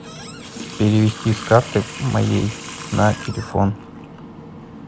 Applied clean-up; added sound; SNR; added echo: none; Water tap, faucet; 13 dB; none.